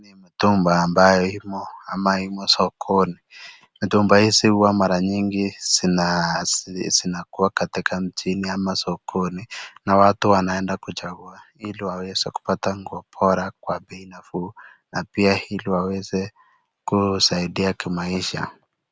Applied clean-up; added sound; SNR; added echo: none; none; none; none.